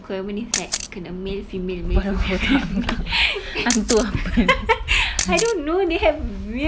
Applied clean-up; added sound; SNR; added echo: none; Camera; 9 dB; none.